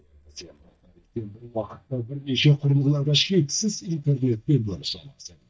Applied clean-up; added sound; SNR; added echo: neural mask model DeepFilterNet 3.